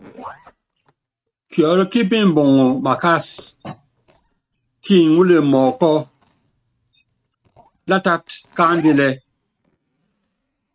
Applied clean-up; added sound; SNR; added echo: neural mask model RNNoise.